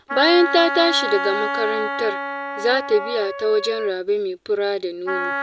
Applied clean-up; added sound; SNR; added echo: none; Wind instrument, woodwind instrument; 6 dB; none.